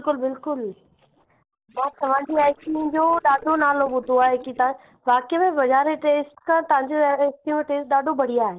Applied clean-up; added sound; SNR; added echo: neural separator model SepFormer DNS4.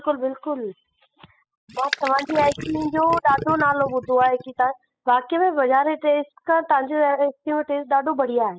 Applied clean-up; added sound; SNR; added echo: classical method spectral subtraction.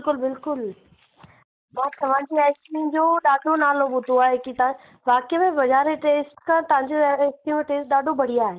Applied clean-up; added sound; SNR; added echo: neural mask model Resemble Enhance denoiser.